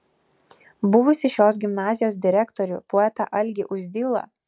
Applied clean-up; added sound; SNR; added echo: none; none; none; none.